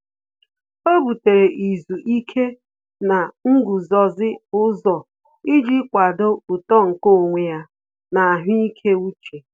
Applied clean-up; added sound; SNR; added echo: none; none; none; none.